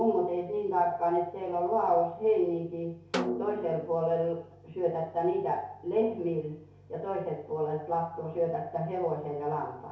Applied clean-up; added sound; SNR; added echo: none; Snare drum; 8 dB; reverberation time 0.6 s.